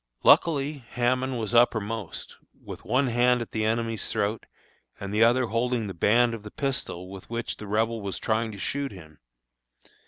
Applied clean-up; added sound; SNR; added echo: none; none; none; none.